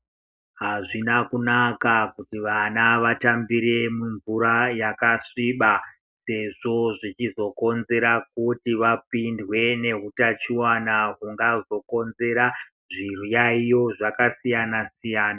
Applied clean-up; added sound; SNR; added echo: none; none; none; none.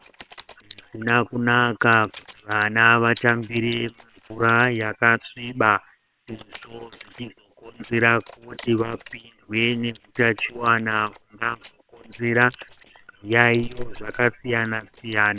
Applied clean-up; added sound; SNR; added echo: neural separator model SepFormer WHAM!.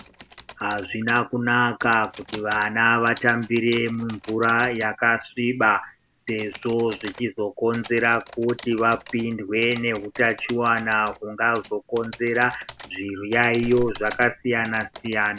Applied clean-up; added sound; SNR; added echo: none; Clapping + Typing; 19 dB; none.